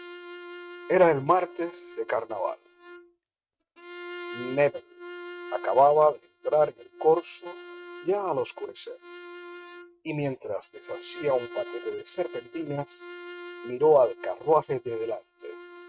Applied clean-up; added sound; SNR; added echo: neural mask model RNNoise.